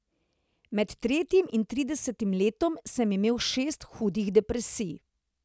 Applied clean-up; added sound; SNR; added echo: none; none; none; none.